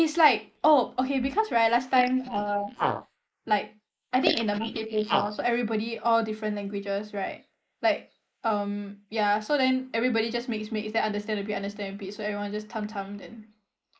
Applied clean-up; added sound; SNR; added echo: neural mask model Resemble Enhance denoiser.